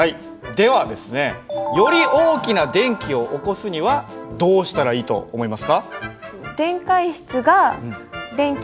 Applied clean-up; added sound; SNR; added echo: none; none; none; none.